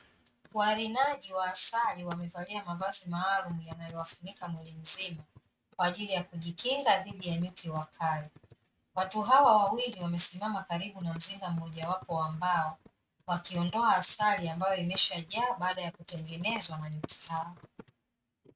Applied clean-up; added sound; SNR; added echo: neural mask model RNNoise.